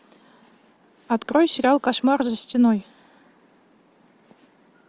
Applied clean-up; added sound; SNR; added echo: none; none; none; none.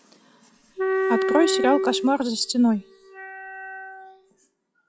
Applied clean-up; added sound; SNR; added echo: classical method log-MMSE.